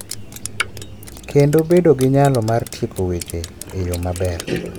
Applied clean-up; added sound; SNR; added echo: none; Drip; 13 dB; none.